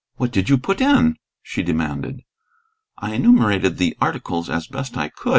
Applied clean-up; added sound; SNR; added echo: none; none; none; none.